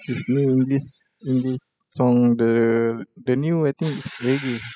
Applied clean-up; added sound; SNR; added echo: classical method spectral subtraction.